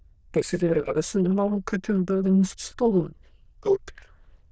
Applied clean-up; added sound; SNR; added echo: neural diffusion model UNIVERSE++.